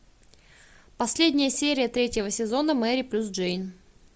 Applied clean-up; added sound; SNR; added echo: none; none; none; none.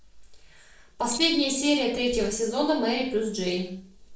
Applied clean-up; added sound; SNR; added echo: neural separator model SepFormer DNS4.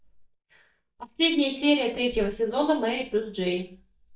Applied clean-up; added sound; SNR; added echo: neural mask model DeepFilterNet 3.